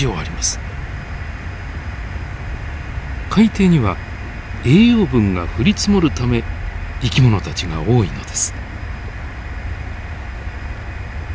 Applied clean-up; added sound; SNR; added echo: none; none; none; none.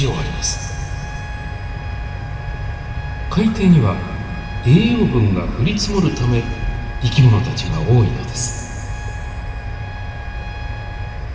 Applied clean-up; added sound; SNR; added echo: none; Trumpet; 19 dB; reverberation time 2.1 s.